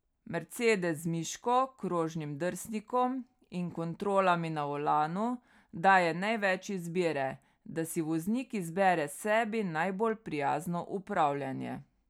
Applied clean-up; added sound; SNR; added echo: none; none; none; none.